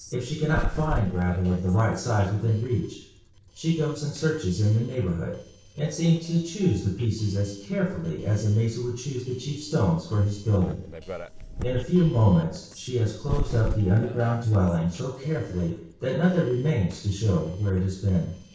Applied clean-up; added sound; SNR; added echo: neural separator model SepFormer DNS4.